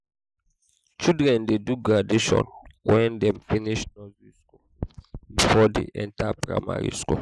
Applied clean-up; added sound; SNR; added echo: neural mask model Resemble Enhance denoiser.